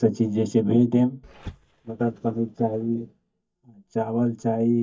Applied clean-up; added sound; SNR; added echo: neural mask model DeepFilterNet 3.